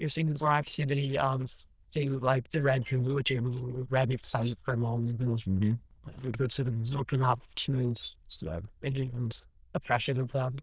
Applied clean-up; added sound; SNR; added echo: neural diffusion model UNIVERSE++.